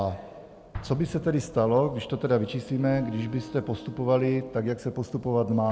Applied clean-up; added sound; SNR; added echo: none; Wind instrument, woodwind instrument + Explosion; 17 dB; none.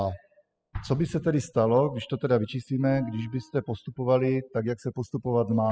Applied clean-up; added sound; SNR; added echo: classical method spectral subtraction.